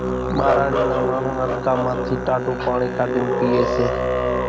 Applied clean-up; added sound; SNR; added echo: none; Musical instrument; -1 dB; none.